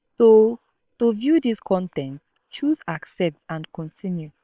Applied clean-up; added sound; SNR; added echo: neural separator model SepFormer WHAM!.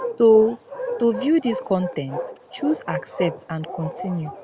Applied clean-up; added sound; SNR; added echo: none; Bark; 10 dB; none.